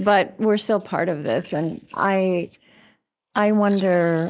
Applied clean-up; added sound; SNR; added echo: neural mask model Resemble Enhance denoiser.